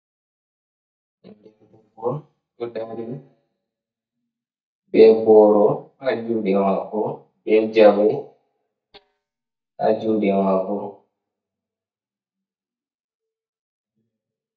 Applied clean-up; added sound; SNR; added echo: neural mask model DeepFilterNet 3.